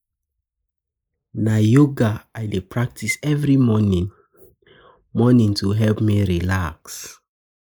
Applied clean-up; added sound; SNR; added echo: neural mask model Resemble Enhance denoiser.